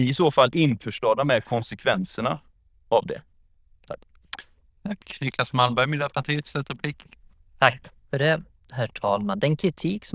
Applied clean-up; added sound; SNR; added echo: neural diffusion model UNIVERSE++.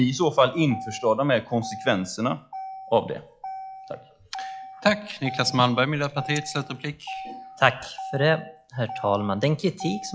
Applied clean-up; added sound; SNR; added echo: classical method log-MMSE.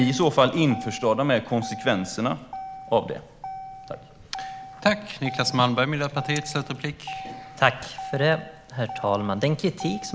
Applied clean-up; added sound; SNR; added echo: none; Motor vehicle (road); 14 dB; none.